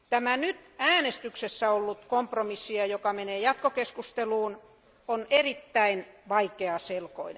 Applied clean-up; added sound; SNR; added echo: none; none; none; none.